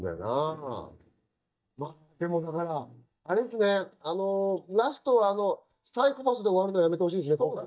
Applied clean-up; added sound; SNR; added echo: neural mask model DeepFilterNet 3.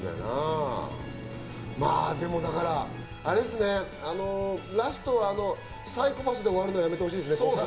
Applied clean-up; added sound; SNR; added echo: none; Engine; 11 dB; reverberation time 0.5 s.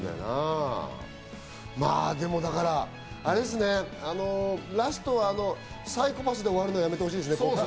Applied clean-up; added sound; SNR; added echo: none; none; none; none.